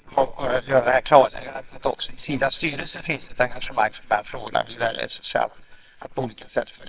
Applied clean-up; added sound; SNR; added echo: neural separator model SepFormer WHAMR!.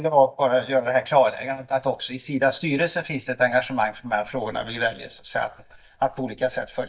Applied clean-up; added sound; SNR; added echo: neural mask model DeepFilterNet 3.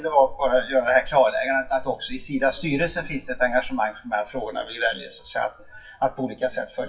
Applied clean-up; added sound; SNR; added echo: classical method WPE with log-MMSE.